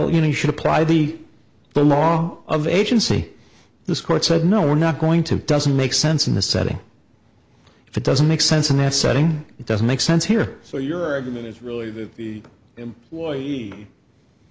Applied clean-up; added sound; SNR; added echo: none; none; none; none.